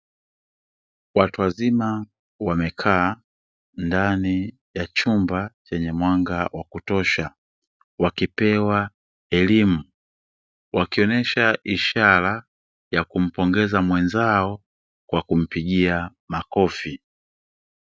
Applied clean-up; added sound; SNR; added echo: none; none; none; none.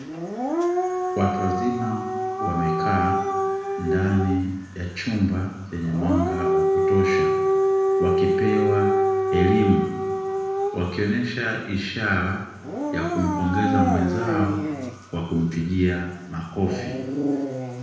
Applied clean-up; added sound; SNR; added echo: none; Siren / Dog; -1 dB; reverberation time 1.0 s.